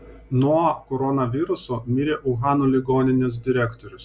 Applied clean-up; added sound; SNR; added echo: none; none; none; none.